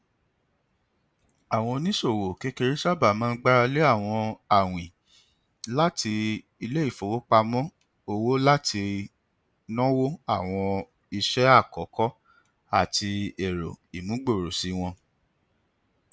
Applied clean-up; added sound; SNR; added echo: none; none; none; none.